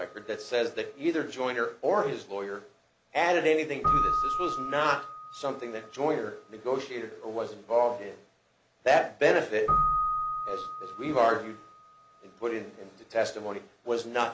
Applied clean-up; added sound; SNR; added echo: none; Keyboard (musical); 5 dB; none.